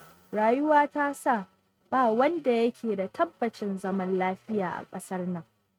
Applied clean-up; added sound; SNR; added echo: neural mask model RNNoise.